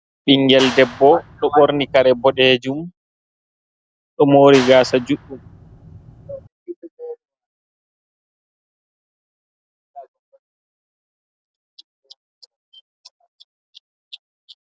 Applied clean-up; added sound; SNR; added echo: none; Clapping; 13 dB; none.